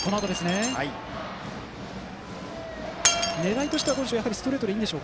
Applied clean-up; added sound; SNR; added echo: none; Shatter; 5 dB; none.